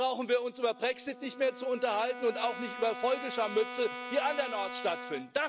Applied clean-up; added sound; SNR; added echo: none; Brass instrument; 11 dB; none.